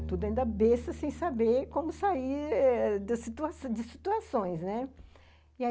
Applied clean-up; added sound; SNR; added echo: none; Bowed string instrument; 14 dB; none.